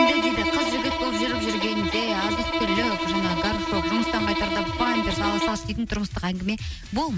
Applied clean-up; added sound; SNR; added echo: none; Bowed string instrument; -1 dB; none.